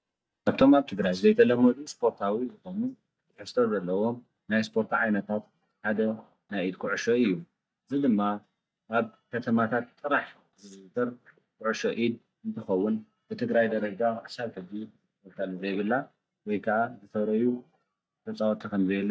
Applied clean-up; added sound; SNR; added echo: neural mask model DeepFilterNet 3.